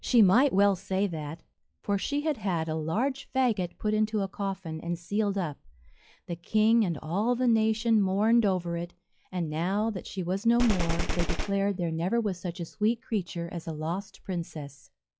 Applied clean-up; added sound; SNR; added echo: classical method log-MMSE.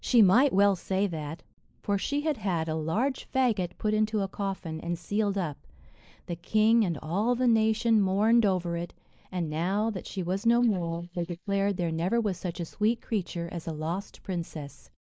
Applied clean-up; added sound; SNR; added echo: neural mask model Resemble Enhance denoiser.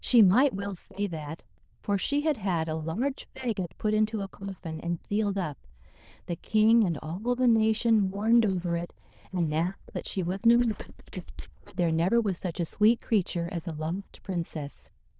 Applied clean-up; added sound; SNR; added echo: neural diffusion model UNIVERSE++.